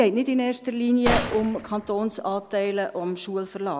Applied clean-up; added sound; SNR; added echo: none; Gunshot, gunfire; 5 dB; none.